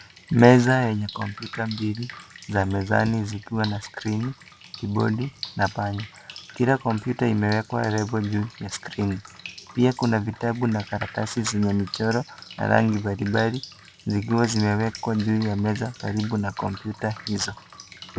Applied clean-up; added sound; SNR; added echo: none; Drip; 18 dB; none.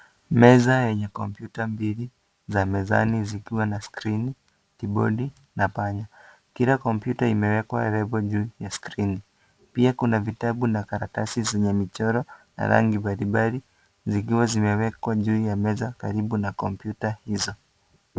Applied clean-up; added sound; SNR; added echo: none; none; none; none.